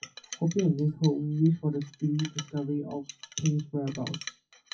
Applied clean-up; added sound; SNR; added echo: classical method WPE with log-MMSE.